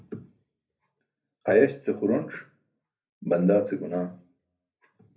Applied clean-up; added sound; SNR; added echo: none; none; none; reverberation time 0.3 s.